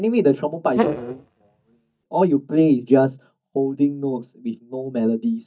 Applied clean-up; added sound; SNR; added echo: neural mask model DeepFilterNet 3.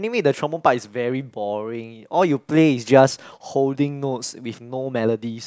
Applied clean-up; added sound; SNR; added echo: none; none; none; none.